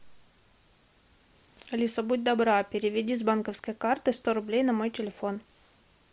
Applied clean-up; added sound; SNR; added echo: none; none; none; none.